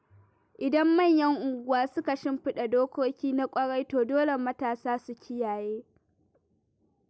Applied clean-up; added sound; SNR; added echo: none; none; none; none.